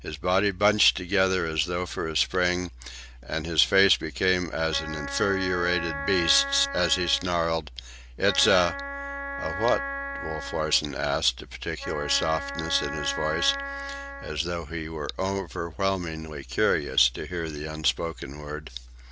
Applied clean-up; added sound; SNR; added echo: none; Wind instrument, woodwind instrument; 8 dB; none.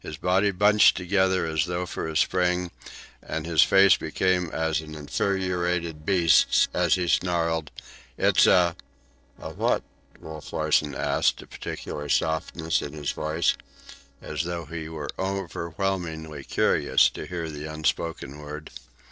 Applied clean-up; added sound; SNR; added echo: neural separator model SepFormer DNS4.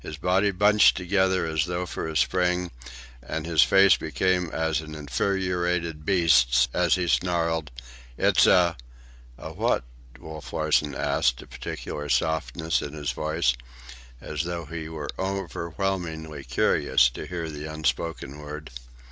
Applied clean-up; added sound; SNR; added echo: none; none; none; none.